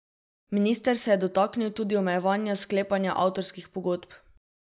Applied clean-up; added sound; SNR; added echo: none; none; none; none.